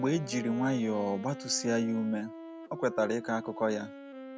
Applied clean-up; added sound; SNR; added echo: none; Wind instrument, woodwind instrument; 12 dB; none.